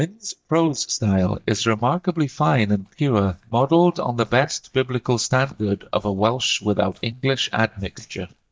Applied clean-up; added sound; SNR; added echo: neural mask model DeepFilterNet 3.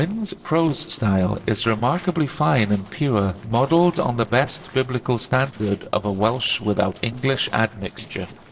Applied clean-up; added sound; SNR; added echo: neural separator model SepFormer DNS4.